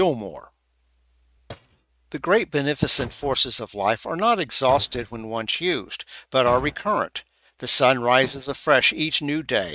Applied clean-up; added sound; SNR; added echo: neural mask model RNNoise.